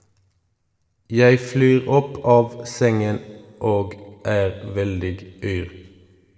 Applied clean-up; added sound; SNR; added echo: none; none; none; reverberation time 1.2 s.